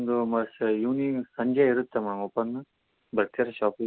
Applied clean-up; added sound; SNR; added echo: none; none; none; none.